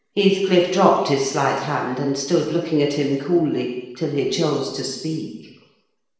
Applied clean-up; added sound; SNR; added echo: none; none; none; reverberation time 0.9 s.